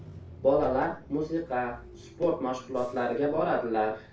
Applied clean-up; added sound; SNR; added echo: none; Bus / Engine; 19 dB; reverberation time 0.3 s.